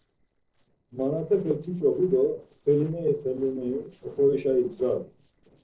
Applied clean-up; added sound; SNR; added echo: neural separator model SepFormer DNS4.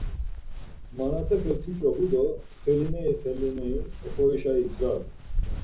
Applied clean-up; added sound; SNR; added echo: none; Walk, footsteps; 4 dB; reverberation time 0.4 s.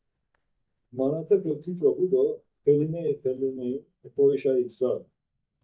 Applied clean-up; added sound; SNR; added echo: neural mask model DeepFilterNet 3.